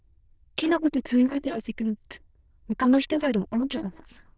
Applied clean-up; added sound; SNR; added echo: neural diffusion model UNIVERSE++.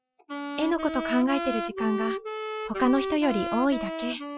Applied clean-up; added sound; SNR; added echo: classical method Wiener filter.